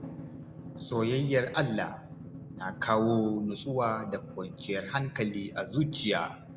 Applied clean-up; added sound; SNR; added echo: none; Drum; 13 dB; none.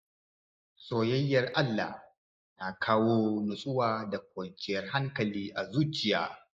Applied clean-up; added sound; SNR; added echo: neural mask model Resemble Enhance denoiser.